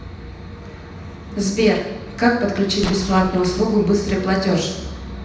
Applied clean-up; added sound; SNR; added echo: none; Explosion; 13 dB; reverberation time 0.9 s.